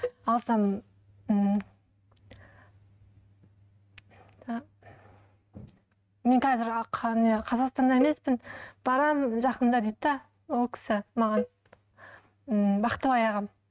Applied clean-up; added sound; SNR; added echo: neural mask model RNNoise.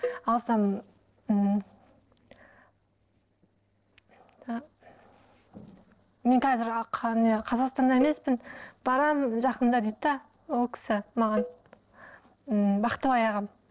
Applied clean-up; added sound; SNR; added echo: neural separator model SepFormer DNS4.